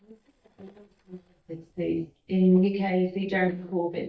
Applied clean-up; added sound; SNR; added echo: neural mask model DeepFilterNet 3.